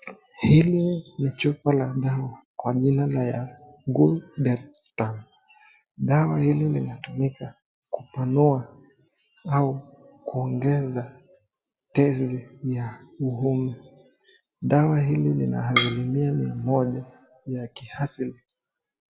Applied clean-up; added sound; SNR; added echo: none; Drum kit; 3 dB; none.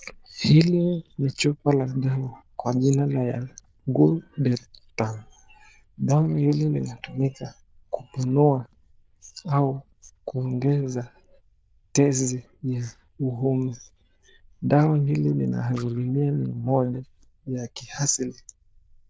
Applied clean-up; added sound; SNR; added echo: neural diffusion model UNIVERSE++.